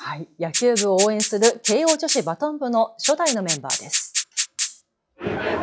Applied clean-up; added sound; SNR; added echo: classical method log-MMSE.